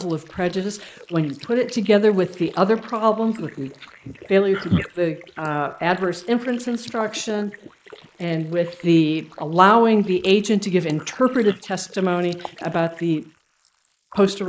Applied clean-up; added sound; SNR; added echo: neural mask model Resemble Enhance denoiser.